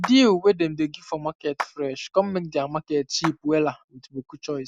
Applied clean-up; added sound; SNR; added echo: none; Clapping; 15 dB; none.